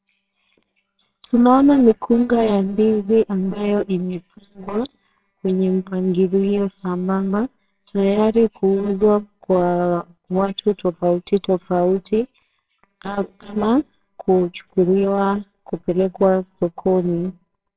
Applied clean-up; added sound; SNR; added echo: neural separator model SepFormer WHAMR!.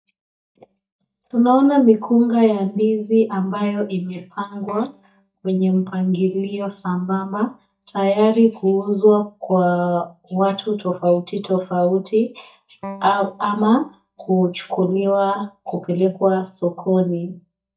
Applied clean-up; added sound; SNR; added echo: neural mask model DeepFilterNet 3.